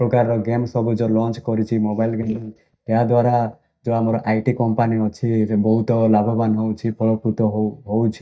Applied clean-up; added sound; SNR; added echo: neural mask model DeepFilterNet 3.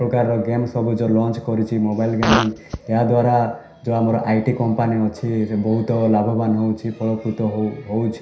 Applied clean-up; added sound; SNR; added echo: none; Fart; 6 dB; reverberation time 0.5 s.